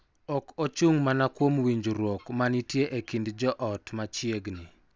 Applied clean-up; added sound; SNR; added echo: none; none; none; none.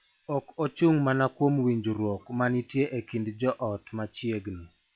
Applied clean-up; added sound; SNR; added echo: classical method log-MMSE.